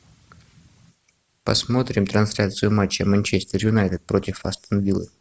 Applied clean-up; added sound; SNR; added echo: none; none; none; none.